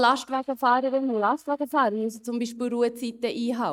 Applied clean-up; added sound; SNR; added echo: neural mask model DeepFilterNet 3.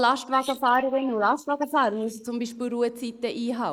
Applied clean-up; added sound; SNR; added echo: neural mask model Resemble Enhance denoiser.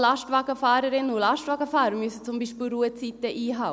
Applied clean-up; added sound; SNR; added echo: none; none; none; none.